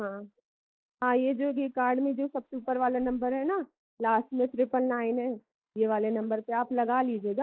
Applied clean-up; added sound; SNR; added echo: neural mask model Resemble Enhance denoiser.